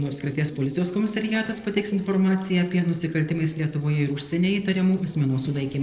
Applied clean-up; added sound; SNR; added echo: neural separator model SepFormer DNS4.